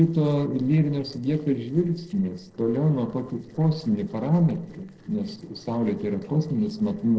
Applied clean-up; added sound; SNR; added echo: neural separator model SepFormer DNS4.